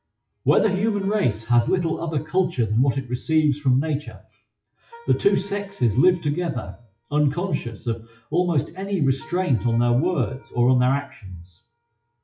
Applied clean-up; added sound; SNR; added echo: classical method WPE with log-MMSE.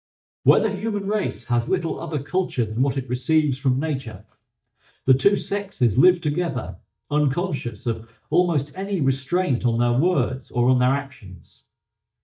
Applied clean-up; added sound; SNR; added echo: neural mask model DeepFilterNet 3.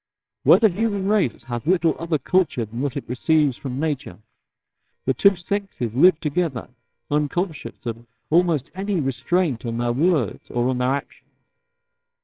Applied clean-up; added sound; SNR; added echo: neural separator model SepFormer WHAMR!.